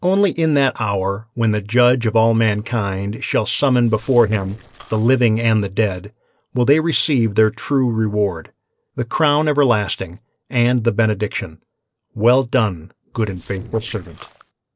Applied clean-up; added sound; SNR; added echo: neural separator model SepFormer DNS4.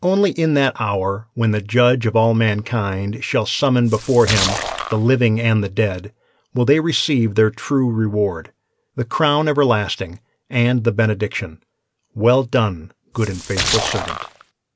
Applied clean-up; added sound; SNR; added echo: none; Splash, splatter; 6 dB; none.